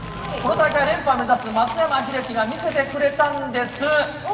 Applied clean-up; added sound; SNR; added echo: none; Crumpling, crinkling; 17 dB; reverberation time 2.5 s.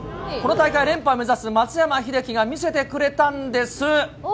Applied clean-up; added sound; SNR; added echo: none; none; none; none.